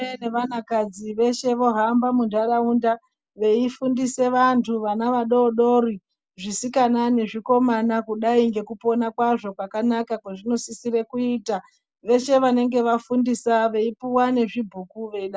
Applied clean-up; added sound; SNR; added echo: none; none; none; none.